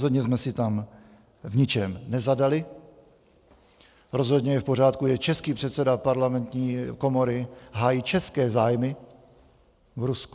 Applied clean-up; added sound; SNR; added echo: none; none; none; none.